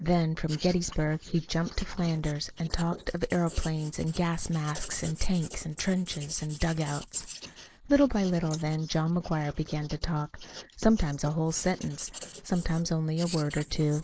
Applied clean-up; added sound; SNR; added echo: neural mask model Resemble Enhance denoiser.